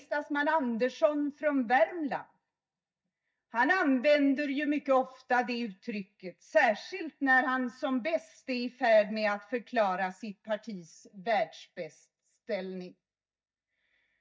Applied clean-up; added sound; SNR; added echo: neural mask model DeepFilterNet 3.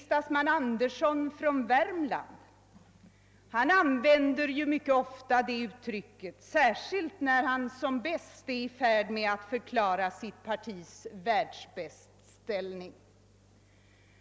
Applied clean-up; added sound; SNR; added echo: none; none; none; none.